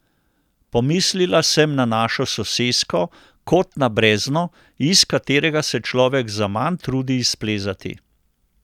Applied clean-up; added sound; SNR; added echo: none; none; none; none.